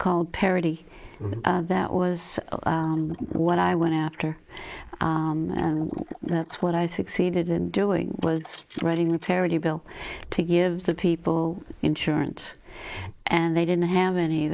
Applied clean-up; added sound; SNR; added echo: neural mask model Resemble Enhance denoiser.